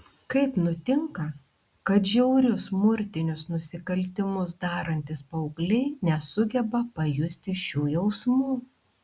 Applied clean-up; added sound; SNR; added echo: none; none; none; none.